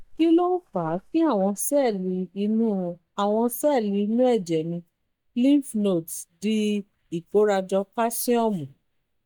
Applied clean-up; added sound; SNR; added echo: neural mask model DeepFilterNet 3.